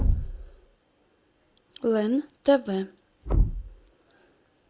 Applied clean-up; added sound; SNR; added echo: none; Thump, thud; 1 dB; none.